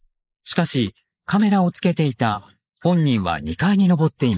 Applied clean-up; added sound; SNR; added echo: neural mask model Resemble Enhance denoiser.